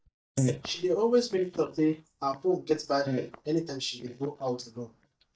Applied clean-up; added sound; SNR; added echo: neural mask model DeepFilterNet 3.